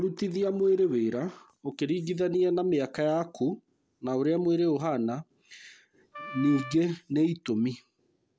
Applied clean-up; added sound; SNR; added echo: none; Wind instrument, woodwind instrument; 15 dB; none.